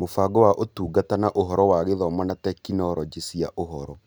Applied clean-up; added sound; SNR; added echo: none; none; none; none.